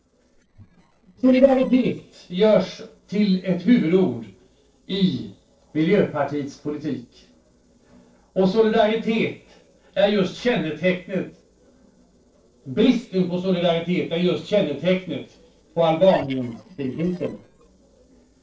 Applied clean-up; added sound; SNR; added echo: neural separator model SepFormer DNS4.